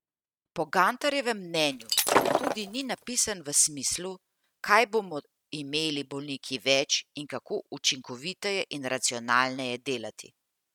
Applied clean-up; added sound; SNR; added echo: neural mask model RNNoise.